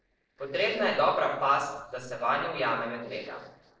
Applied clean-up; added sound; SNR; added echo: neural separator model SepFormer DNS4.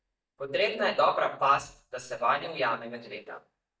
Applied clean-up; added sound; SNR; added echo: neural mask model DeepFilterNet 3.